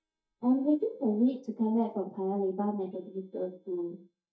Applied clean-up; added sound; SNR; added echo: neural mask model DeepFilterNet 3.